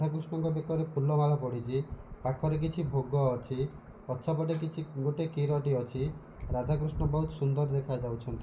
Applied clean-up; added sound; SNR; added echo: none; none; none; none.